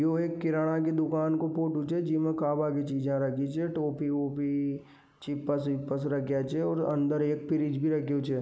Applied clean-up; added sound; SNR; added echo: none; none; none; none.